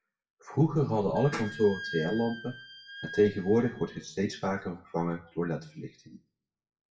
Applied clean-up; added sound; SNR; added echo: classical method WPE with log-MMSE.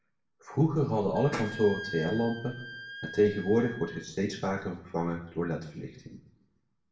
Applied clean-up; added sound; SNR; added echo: none; Wind instrument, woodwind instrument; 13 dB; reverberation time 0.6 s.